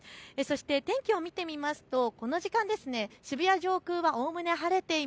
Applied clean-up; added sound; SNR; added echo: none; none; none; none.